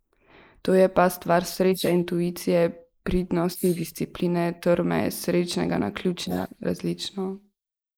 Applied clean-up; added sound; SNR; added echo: neural mask model Resemble Enhance denoiser.